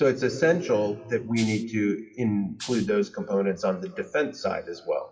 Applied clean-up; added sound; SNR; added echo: classical method WPE with log-MMSE.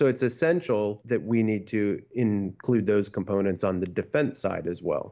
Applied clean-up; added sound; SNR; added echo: none; none; none; none.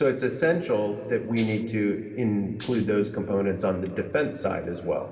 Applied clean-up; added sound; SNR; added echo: none; Rattle (instrument); 15 dB; reverberation time 2.4 s.